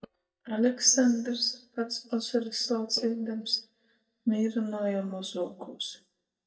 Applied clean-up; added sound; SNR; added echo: neural mask model DeepFilterNet 3.